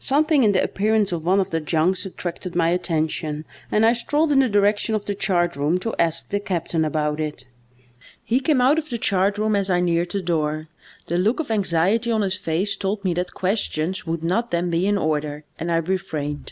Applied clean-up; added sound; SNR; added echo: none; none; none; none.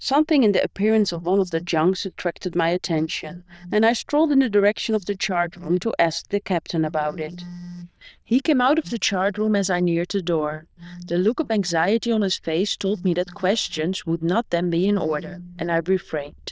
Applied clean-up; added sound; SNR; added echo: neural diffusion model UNIVERSE++.